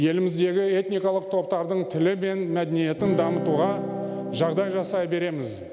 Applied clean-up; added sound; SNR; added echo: none; Electric guitar / Strum; 5 dB; none.